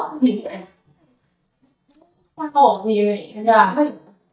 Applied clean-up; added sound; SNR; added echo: neural mask model DeepFilterNet 3.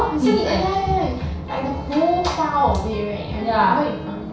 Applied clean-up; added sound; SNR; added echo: none; Electric guitar; 18 dB; reverberation time 0.6 s.